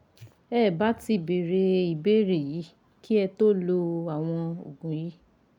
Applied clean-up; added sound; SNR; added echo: none; none; none; none.